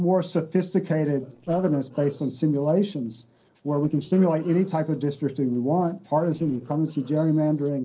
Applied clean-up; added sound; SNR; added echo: neural separator model SepFormer DNS4.